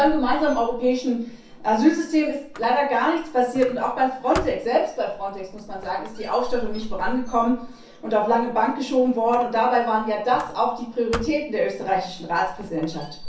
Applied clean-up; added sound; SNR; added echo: none; Squeak; 12 dB; reverberation time 0.6 s.